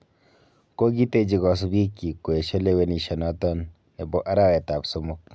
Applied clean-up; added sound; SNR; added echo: none; none; none; none.